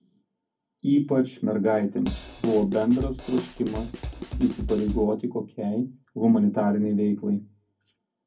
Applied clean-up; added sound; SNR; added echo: none; Drum kit; 8 dB; reverberation time 0.3 s.